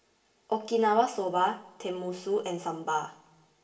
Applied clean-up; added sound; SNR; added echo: none; none; none; reverberation time 0.7 s.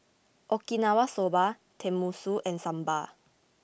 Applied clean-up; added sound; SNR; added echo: none; none; none; none.